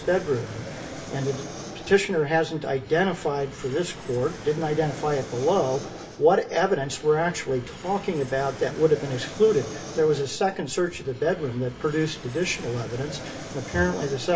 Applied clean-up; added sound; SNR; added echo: none; Fixed-wing aircraft, airplane; 13 dB; reverberation time 0.2 s.